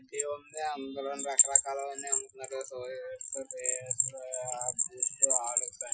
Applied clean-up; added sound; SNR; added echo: classical method Wiener filter.